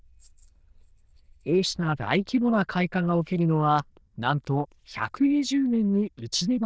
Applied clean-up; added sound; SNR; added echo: neural diffusion model UNIVERSE++.